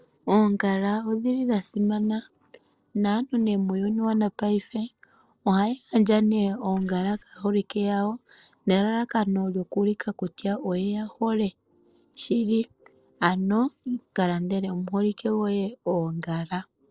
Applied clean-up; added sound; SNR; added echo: neural separator model SepFormer DNS4.